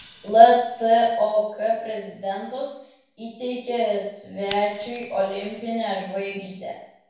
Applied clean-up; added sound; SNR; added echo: none; Scissors; 19 dB; reverberation time 0.7 s.